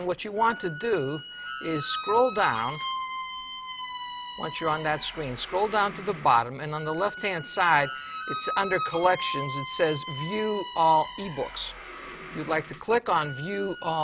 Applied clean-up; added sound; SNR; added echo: none; Squeak; 9 dB; none.